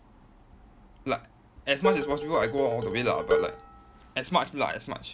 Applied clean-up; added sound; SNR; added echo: none; Dishes, pots, and pans; 0 dB; none.